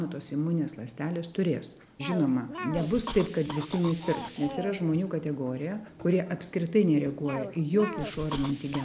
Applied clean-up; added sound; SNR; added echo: none; Cough; 12 dB; none.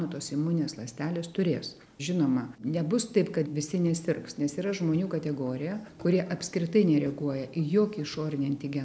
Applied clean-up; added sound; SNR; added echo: none; none; none; none.